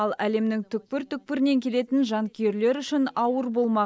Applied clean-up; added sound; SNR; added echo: none; none; none; none.